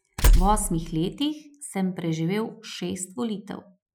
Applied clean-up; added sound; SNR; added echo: classical method Wiener filter.